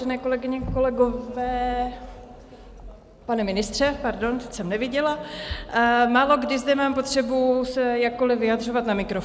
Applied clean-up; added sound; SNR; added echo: none; none; none; none.